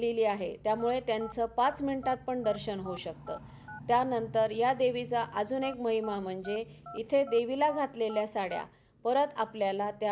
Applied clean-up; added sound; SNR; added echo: none; Telephone; 18 dB; none.